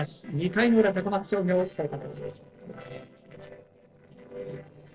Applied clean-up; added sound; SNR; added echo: neural separator model SepFormer DNS4.